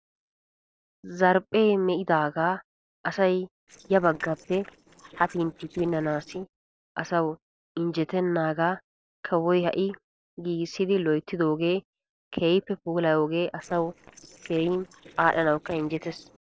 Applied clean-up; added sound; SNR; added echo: neural separator model SepFormer DNS4.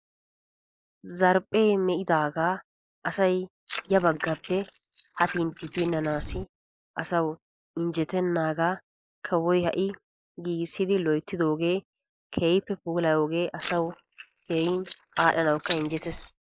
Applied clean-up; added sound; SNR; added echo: neural mask model Resemble Enhance denoiser.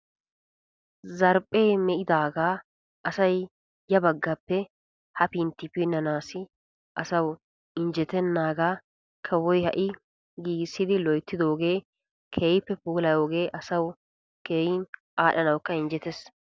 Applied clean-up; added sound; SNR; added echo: none; none; none; none.